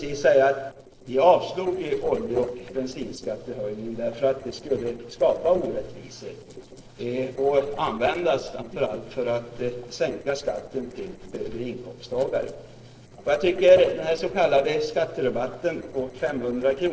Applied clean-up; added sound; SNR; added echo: neural separator model SepFormer DNS4.